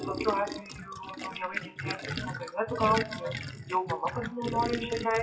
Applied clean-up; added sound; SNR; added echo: classical method WPE with log-MMSE.